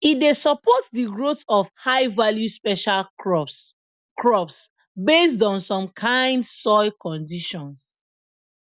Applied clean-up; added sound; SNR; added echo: none; none; none; none.